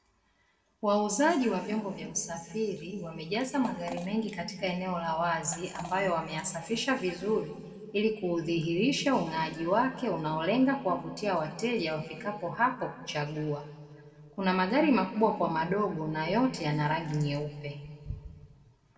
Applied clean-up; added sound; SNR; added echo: neural separator model SepFormer DNS4.